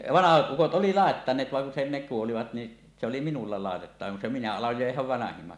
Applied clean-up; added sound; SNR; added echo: none; none; none; none.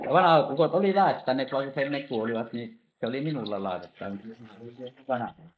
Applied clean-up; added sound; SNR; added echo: neural mask model Resemble Enhance denoiser.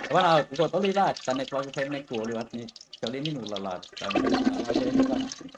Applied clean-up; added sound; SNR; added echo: neural mask model RNNoise.